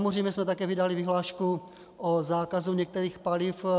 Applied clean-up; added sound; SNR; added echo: none; none; none; none.